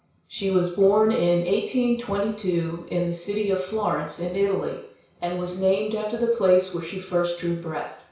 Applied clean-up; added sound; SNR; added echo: none; none; none; reverberation time 0.6 s.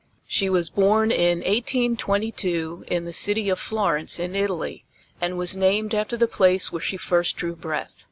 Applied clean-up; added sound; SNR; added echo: none; none; none; none.